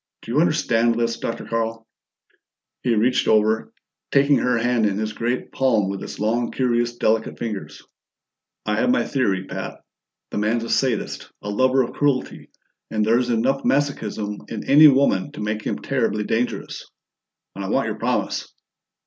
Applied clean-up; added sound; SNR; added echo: none; none; none; none.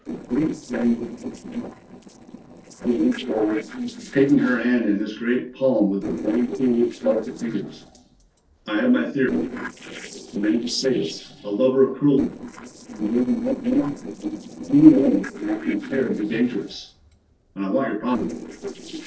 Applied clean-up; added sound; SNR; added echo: neural separator model SepFormer DNS4.